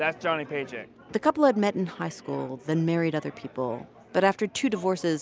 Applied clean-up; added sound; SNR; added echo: none; none; none; none.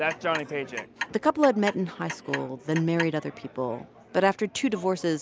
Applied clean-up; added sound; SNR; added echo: none; Clock; 11 dB; none.